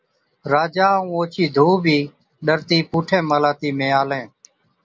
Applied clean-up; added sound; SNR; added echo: none; none; none; none.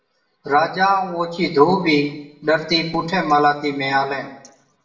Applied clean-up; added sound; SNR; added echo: none; none; none; reverberation time 0.7 s.